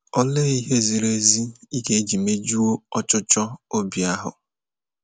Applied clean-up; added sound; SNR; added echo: none; none; none; none.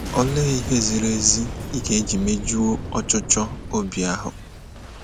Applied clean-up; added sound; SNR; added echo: none; Boom; 8 dB; none.